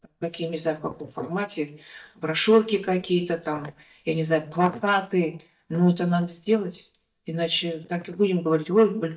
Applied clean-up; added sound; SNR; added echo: neural mask model DeepFilterNet 3.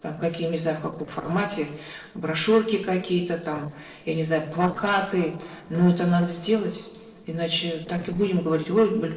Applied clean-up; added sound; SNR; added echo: neural separator model SepFormer DNS4.